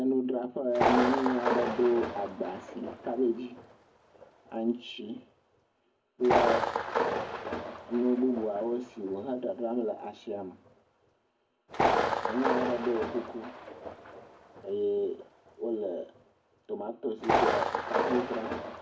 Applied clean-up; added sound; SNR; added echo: none; Thunder; 1 dB; reverberation time 0.3 s.